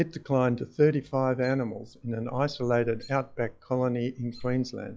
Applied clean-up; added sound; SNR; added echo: classical method log-MMSE.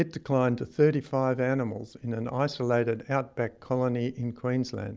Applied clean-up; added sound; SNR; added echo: none; none; none; none.